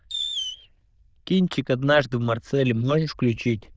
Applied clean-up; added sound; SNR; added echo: neural diffusion model UNIVERSE++.